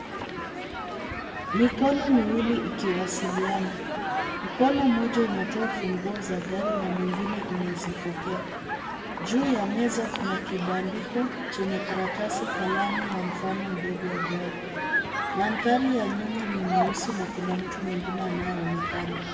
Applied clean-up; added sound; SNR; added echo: none; Human group actions; 4 dB; reverberation time 1.5 s.